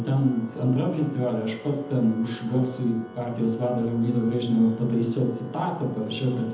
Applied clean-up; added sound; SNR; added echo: none; Organ; 20 dB; reverberation time 1.0 s.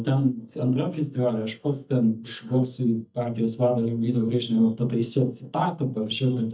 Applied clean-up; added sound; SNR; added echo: neural mask model DeepFilterNet 3.